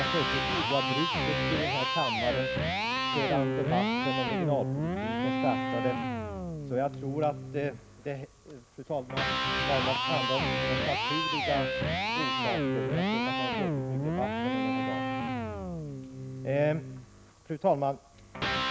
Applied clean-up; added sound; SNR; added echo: none; Electric guitar; -3 dB; none.